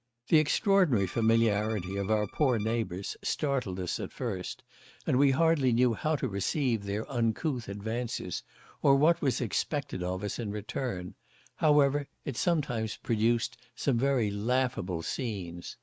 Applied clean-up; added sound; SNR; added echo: neural mask model RNNoise.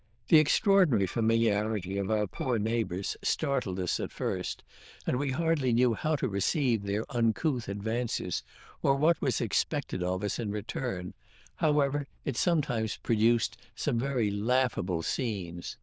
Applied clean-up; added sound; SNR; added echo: neural diffusion model UNIVERSE++.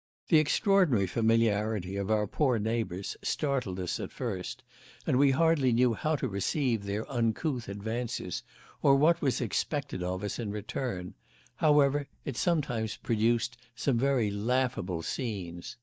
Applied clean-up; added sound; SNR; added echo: neural mask model DeepFilterNet 3.